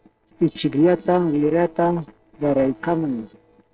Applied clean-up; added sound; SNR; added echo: neural separator model SepFormer DNS4.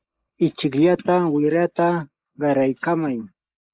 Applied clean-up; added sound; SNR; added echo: neural mask model Resemble Enhance denoiser.